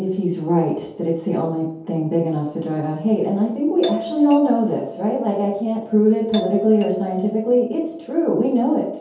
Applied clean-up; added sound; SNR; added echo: none; Doorbell; 13 dB; reverberation time 0.7 s.